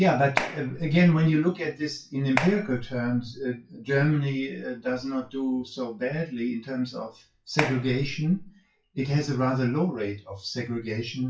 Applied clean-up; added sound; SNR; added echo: classical method WPE with log-MMSE.